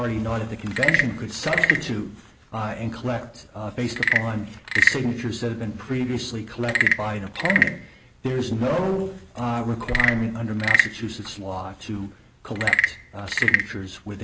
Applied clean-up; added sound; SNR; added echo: none; Wood / Percussion / Frog; -1 dB; none.